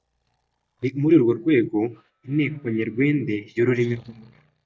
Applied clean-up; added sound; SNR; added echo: neural mask model DeepFilterNet 3.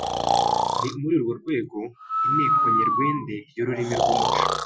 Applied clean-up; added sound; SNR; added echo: classical method Wiener filter.